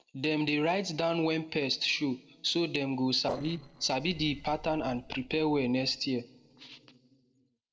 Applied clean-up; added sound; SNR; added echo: neural separator model SepFormer DNS4.